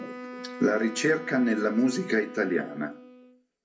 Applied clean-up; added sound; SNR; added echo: none; Wind instrument, woodwind instrument; 14 dB; reverberation time 0.3 s.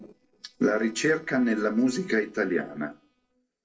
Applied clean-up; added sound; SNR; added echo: neural separator model SepFormer DNS4.